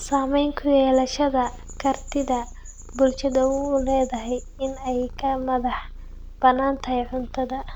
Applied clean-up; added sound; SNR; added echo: none; Purr; 14 dB; none.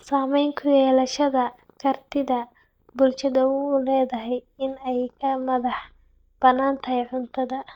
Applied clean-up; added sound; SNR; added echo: neural mask model DeepFilterNet 3.